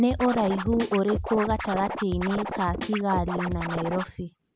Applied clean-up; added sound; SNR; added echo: none; Scratching (performance technique); 6 dB; none.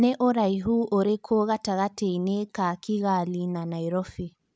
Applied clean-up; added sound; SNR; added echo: none; none; none; none.